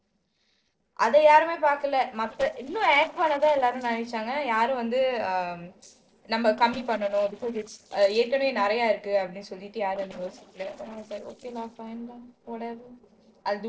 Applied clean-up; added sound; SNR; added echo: neural separator model SepFormer DNS4.